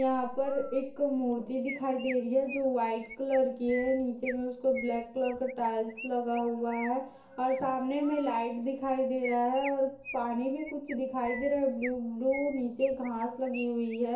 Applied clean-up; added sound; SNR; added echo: none; Chirp, tweet; 17 dB; reverberation time 0.7 s.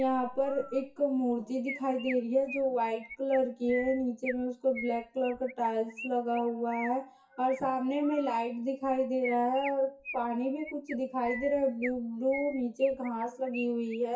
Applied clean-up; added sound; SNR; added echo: classical method WPE with log-MMSE.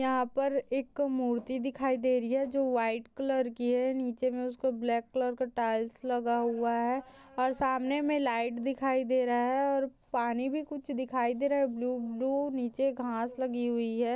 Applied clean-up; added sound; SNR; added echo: none; none; none; none.